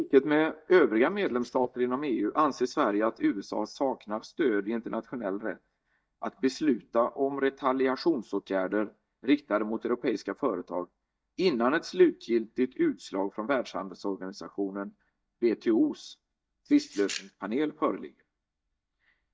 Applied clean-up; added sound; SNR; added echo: neural mask model DeepFilterNet 3.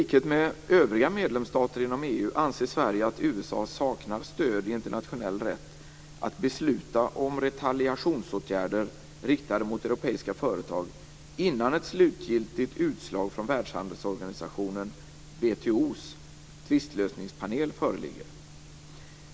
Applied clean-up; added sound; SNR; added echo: none; none; none; none.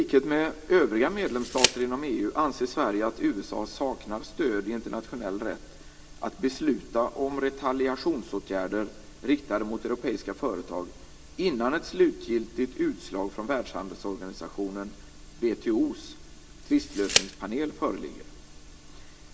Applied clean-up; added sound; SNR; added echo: none; Tick; 4 dB; reverberation time 0.4 s.